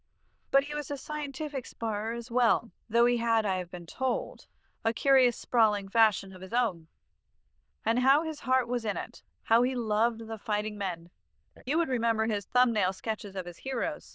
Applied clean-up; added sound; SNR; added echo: neural diffusion model UNIVERSE++.